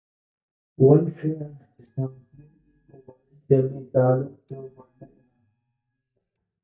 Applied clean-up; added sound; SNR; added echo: neural mask model DeepFilterNet 3.